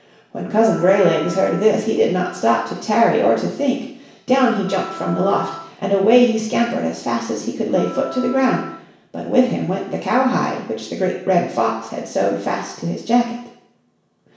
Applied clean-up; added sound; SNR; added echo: none; Wind instrument, woodwind instrument; 17 dB; reverberation time 0.7 s.